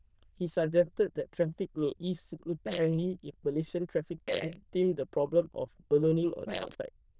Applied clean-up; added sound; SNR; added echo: neural diffusion model UNIVERSE++.